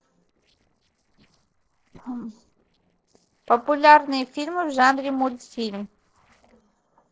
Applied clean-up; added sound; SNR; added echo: neural separator model SepFormer DNS4.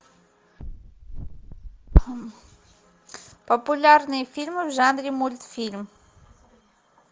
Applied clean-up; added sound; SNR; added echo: none; none; none; none.